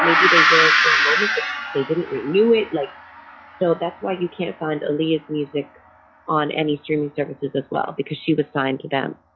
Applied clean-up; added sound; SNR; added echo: classical method log-MMSE.